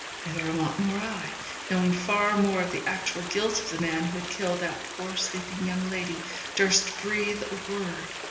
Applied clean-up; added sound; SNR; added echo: none; Stream; 9 dB; reverberation time 1.4 s.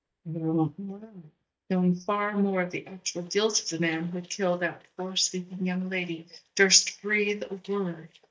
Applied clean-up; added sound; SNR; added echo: neural mask model DeepFilterNet 3.